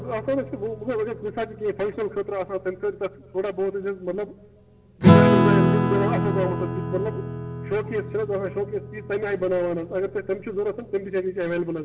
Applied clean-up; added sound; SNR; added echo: none; Acoustic guitar / Strum; -2 dB; reverberation time 0.6 s.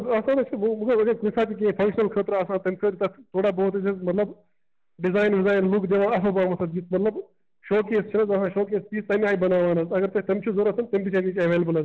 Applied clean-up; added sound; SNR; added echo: none; none; none; none.